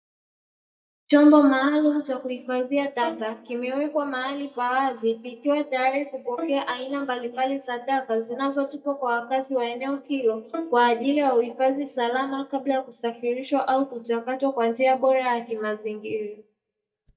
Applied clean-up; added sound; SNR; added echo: neural mask model DeepFilterNet 3.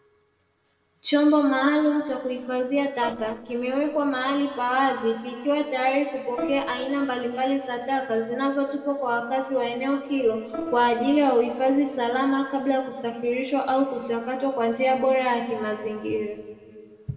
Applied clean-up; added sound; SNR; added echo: neural separator model SepFormer DNS4.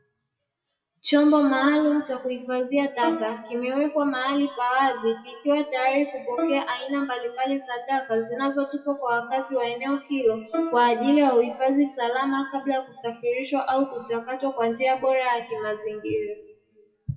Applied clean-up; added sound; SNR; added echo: classical method WPE with log-MMSE.